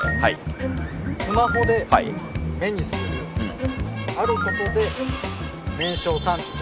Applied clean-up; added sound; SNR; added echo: none; Bowed string instrument; 11 dB; none.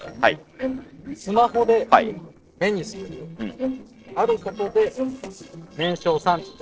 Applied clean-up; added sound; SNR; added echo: neural separator model SepFormer DNS4.